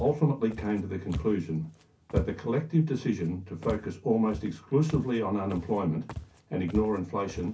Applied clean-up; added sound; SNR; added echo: none; Walk, footsteps; 12 dB; reverberation time 0.3 s.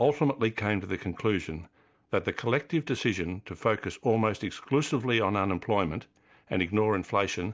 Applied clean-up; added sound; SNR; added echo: none; none; none; none.